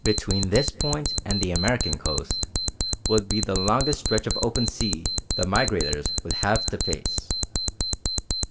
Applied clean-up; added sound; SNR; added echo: none; Alarm; 0 dB; reverberation time 2.1 s.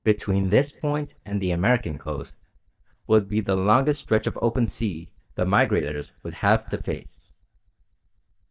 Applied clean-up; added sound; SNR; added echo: neural mask model DeepFilterNet 3.